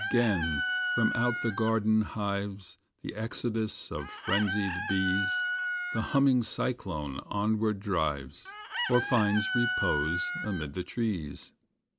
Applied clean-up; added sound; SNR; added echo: none; Chicken, rooster; 5 dB; none.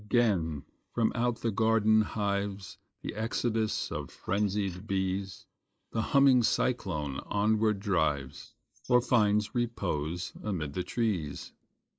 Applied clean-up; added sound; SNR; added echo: neural mask model Resemble Enhance denoiser.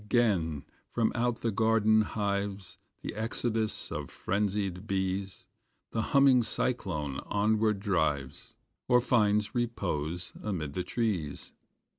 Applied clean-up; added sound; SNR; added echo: none; none; none; none.